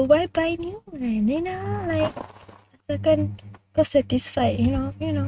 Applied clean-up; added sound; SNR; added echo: neural mask model RNNoise.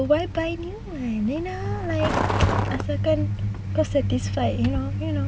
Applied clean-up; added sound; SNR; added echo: none; Truck; 1 dB; none.